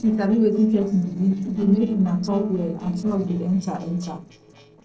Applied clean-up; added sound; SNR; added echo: neural separator model SepFormer DNS4.